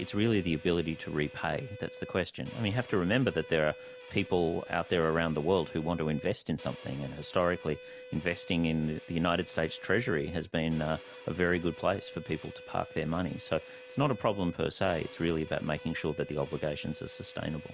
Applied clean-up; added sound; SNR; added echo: none; Bowed string instrument; 17 dB; none.